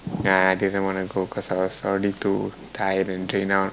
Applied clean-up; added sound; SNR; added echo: none; none; none; none.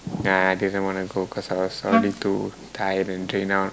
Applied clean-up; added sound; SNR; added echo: none; Wind instrument, woodwind instrument; -1 dB; none.